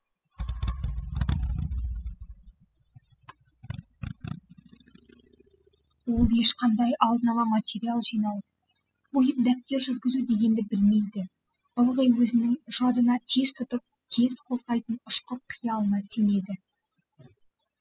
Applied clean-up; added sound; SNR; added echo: classical method spectral subtraction.